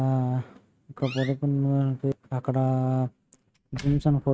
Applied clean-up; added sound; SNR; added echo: neural mask model RNNoise.